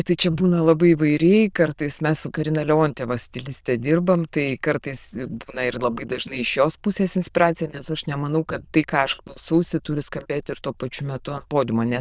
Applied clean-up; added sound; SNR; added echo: neural diffusion model UNIVERSE++.